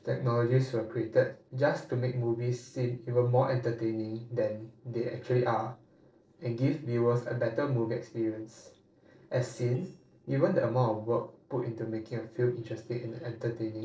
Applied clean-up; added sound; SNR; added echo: neural separator model SepFormer DNS4.